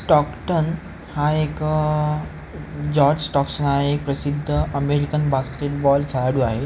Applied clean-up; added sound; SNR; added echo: none; none; none; none.